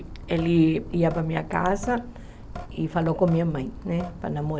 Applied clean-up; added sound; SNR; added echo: none; Drip / Sink (filling or washing); 13 dB; none.